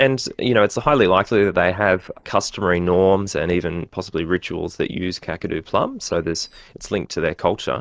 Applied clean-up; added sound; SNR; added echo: neural separator model SepFormer DNS4.